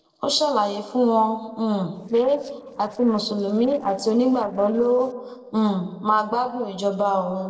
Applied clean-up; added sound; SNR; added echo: neural separator model SepFormer DNS4.